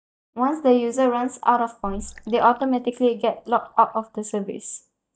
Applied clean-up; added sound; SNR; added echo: neural mask model DeepFilterNet 3.